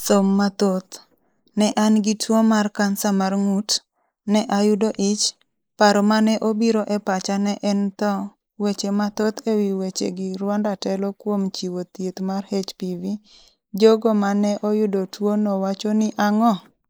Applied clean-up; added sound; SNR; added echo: neural mask model Resemble Enhance denoiser.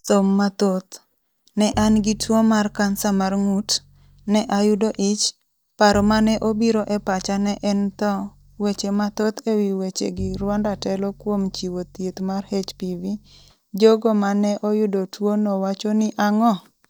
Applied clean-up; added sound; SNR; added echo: neural mask model DeepFilterNet 3.